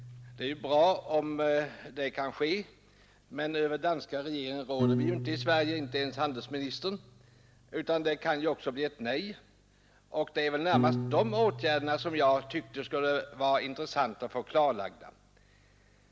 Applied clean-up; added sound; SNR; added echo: none; Piano; 9 dB; none.